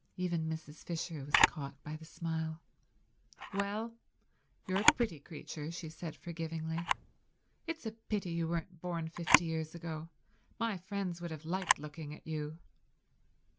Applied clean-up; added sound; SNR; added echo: none; Camera; 1 dB; none.